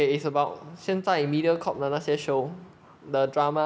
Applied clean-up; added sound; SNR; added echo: none; none; none; none.